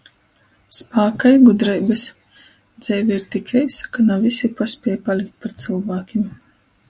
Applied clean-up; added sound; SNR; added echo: none; none; none; none.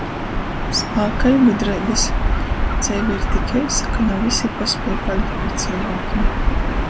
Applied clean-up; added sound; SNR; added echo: none; Gull, seagull / Ocean; -1 dB; none.